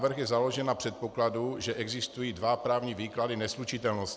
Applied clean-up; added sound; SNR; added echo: none; none; none; none.